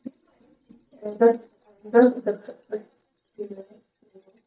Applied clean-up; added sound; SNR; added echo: neural mask model DeepFilterNet 3.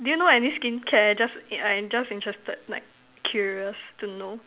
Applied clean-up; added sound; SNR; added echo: none; none; none; none.